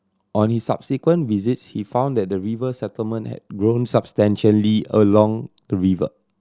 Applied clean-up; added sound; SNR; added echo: none; none; none; none.